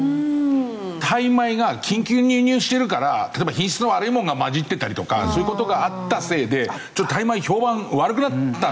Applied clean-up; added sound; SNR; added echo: none; none; none; none.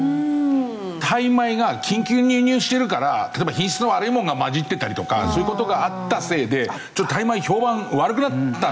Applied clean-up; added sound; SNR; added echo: none; Wind instrument, woodwind instrument; 16 dB; none.